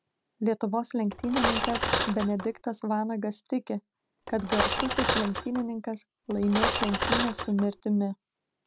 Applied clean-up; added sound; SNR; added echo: none; Cutlery, silverware; 0 dB; none.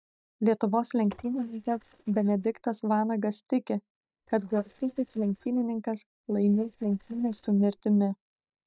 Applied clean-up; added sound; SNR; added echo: neural mask model DeepFilterNet 3.